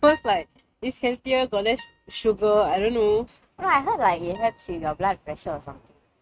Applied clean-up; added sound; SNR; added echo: neural mask model RNNoise.